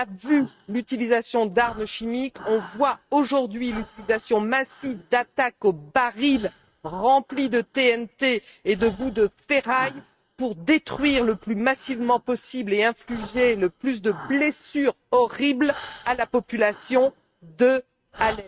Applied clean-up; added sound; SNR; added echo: neural mask model RNNoise.